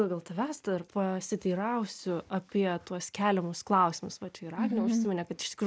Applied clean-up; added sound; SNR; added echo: none; none; none; none.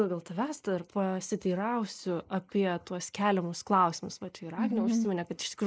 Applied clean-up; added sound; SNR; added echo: neural mask model Resemble Enhance denoiser.